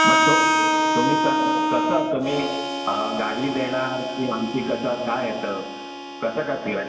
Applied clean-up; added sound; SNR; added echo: none; Harmonica; -2 dB; reverberation time 2.1 s.